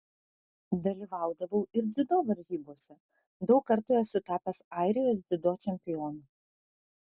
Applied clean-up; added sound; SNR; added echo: none; none; none; none.